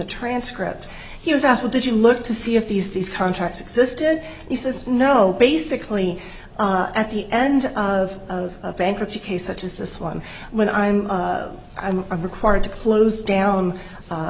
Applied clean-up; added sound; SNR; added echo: none; none; none; none.